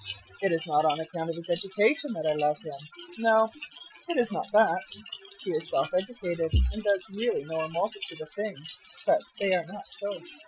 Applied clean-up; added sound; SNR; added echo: classical method Wiener filter.